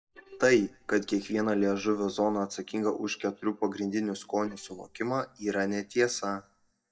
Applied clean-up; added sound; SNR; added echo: neural mask model DeepFilterNet 3.